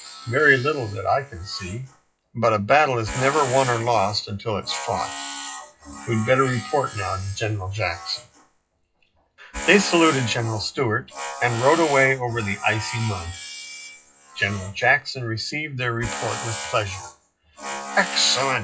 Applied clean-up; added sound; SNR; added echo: classical method WPE with log-MMSE.